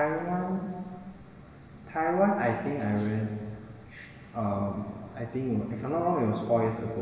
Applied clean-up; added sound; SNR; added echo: none; none; none; reverberation time 1.6 s.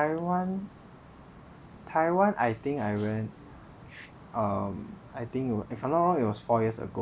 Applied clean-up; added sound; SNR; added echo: none; none; none; none.